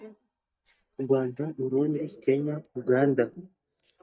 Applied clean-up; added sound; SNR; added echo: neural mask model DeepFilterNet 3.